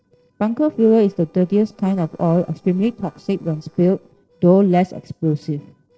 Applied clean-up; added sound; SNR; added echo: neural separator model SepFormer DNS4.